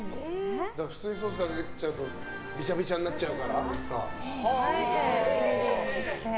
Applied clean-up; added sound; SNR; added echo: none; none; none; none.